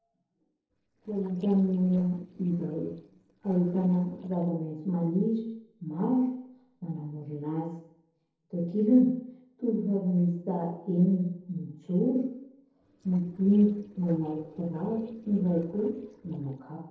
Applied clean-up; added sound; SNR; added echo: neural separator model SepFormer DNS4.